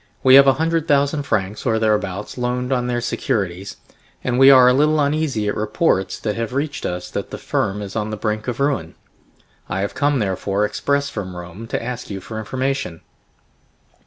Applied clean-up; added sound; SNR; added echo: none; none; none; none.